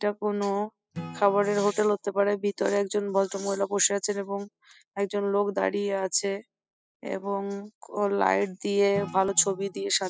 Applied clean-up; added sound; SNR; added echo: classical method spectral subtraction.